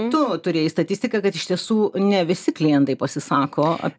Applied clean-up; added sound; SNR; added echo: none; none; none; none.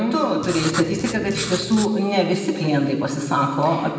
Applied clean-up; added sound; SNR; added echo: none; Writing; 10 dB; reverberation time 1.5 s.